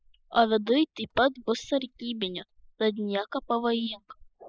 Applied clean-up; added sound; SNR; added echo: neural mask model Resemble Enhance denoiser.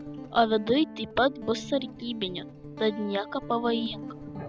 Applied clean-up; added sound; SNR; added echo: none; Guitar; 12 dB; none.